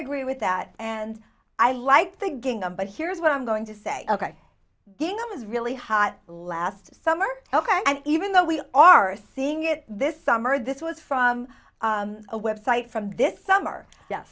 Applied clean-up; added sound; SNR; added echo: none; none; none; none.